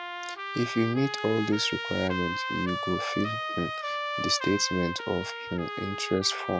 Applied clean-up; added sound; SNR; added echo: none; Trumpet; 4 dB; none.